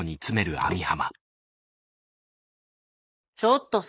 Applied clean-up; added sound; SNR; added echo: neural mask model Resemble Enhance denoiser.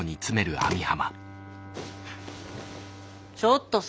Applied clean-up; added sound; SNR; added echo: none; Bowed string instrument; 15 dB; none.